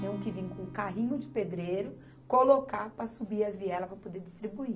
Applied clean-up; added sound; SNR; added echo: none; Acoustic guitar; 16 dB; none.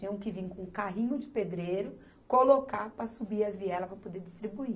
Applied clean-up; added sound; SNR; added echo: none; none; none; none.